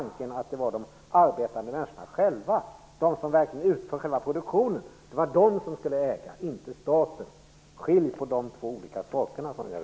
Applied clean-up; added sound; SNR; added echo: none; none; none; none.